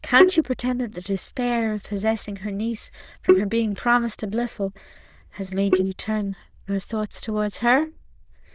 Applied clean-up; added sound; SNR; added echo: neural diffusion model UNIVERSE++.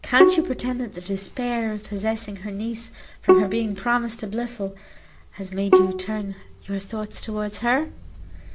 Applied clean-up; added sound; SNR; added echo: none; Bowed string instrument; -1 dB; none.